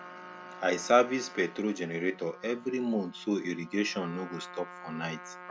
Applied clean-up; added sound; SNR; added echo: none; Trumpet; 16 dB; none.